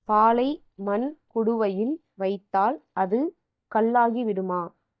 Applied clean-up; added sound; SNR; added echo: neural mask model DeepFilterNet 3.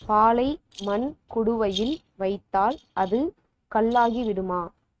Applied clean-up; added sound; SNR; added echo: neural mask model RNNoise.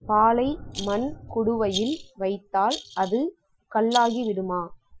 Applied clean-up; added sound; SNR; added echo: classical method Wiener filter.